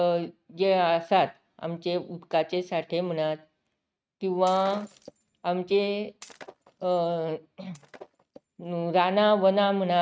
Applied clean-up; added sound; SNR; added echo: neural mask model RNNoise.